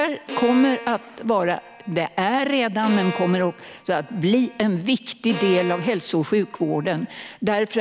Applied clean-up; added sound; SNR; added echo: none; Bowed string instrument; 13 dB; none.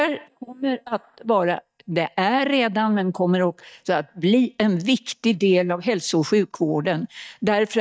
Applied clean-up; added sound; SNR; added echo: neural mask model DeepFilterNet 3.